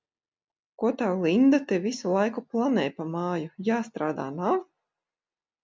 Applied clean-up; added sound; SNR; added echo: none; none; none; none.